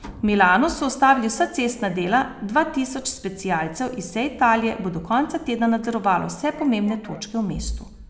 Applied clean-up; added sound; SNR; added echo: none; Sliding door; 18 dB; none.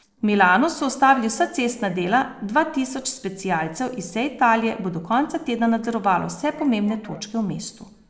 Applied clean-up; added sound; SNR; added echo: neural separator model SepFormer DNS4.